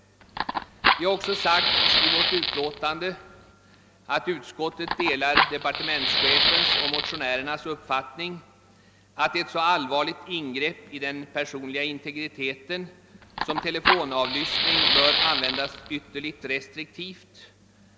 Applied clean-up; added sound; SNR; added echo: none; Fire; -3 dB; none.